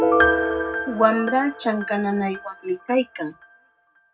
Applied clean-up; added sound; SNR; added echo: none; Piano; 1 dB; reverberation time 0.3 s.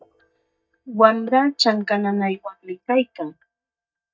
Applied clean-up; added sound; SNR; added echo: neural mask model DeepFilterNet 3.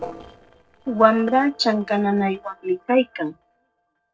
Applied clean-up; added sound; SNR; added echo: neural separator model SepFormer DNS4.